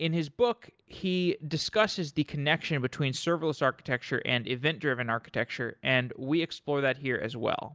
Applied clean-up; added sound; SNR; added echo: none; none; none; none.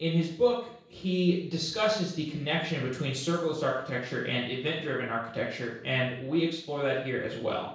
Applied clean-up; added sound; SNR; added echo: none; none; none; reverberation time 0.7 s.